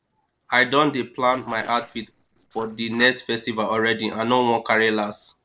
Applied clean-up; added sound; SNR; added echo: neural separator model SepFormer DNS4.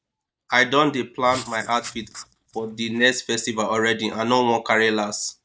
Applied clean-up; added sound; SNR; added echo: neural mask model DeepFilterNet 3.